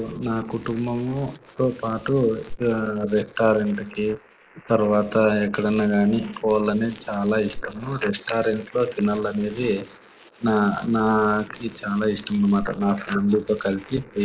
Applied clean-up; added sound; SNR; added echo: neural mask model Resemble Enhance denoiser.